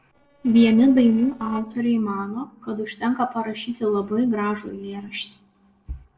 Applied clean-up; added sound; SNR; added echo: neural separator model SepFormer DNS4.